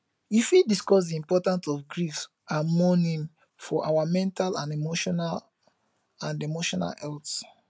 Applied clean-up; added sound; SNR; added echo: none; none; none; none.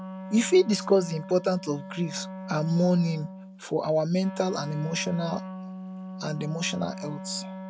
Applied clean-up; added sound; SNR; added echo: none; Wind instrument, woodwind instrument; 11 dB; none.